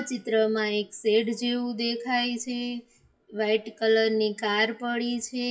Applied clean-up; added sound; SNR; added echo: classical method WPE with log-MMSE.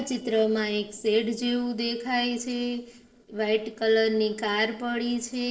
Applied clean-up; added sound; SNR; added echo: neural separator model SepFormer DNS4.